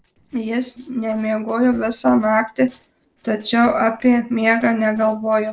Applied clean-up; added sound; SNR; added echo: neural separator model SepFormer DNS4.